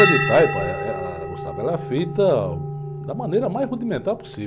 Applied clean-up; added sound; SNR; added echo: none; Bell; 4 dB; none.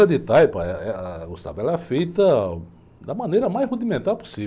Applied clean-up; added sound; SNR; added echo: none; none; none; none.